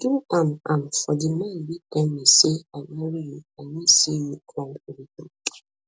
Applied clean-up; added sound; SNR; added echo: none; none; none; none.